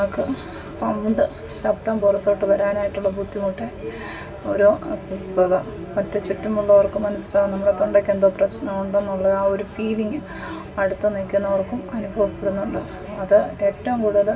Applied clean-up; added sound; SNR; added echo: none; none; none; reverberation time 0.2 s.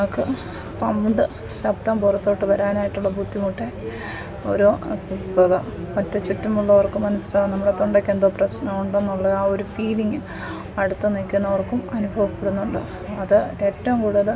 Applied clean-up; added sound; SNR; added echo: none; none; none; none.